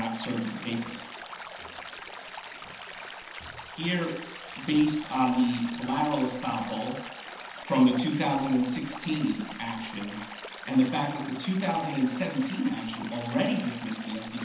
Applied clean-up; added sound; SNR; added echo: none; Stream; 12 dB; reverberation time 0.9 s.